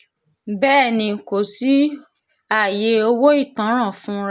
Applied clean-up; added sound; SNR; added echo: none; none; none; none.